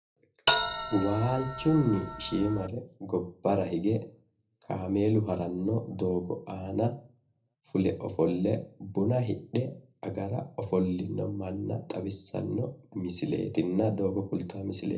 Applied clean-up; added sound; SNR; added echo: none; Bell; -3 dB; reverberation time 0.3 s.